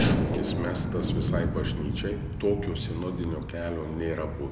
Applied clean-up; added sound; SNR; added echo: none; Thunder; -2 dB; none.